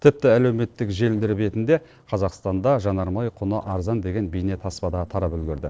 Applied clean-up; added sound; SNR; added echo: neural separator model SepFormer DNS4.